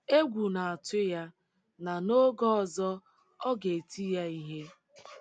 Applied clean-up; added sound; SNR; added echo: none; none; none; none.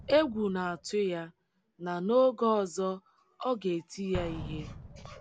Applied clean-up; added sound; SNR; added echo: none; Explosion; 16 dB; none.